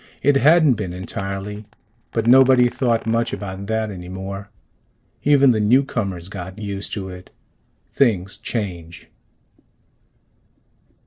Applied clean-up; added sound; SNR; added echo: neural separator model SepFormer DNS4.